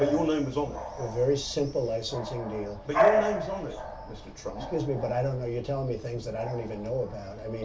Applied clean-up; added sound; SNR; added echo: none; Bark / Bird vocalization, bird call, bird song; 2 dB; reverberation time 0.3 s.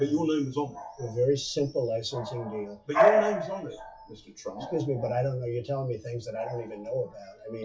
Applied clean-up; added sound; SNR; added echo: classical method WPE with log-MMSE.